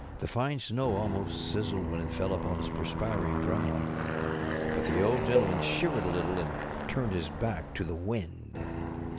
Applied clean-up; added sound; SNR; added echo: none; Aircraft + Cowbell; 0 dB; none.